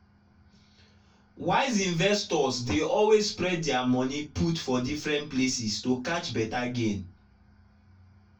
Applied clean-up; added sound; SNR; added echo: none; none; none; reverberation time 0.1 s.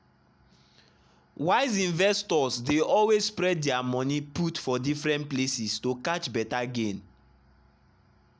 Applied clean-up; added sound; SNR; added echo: none; none; none; none.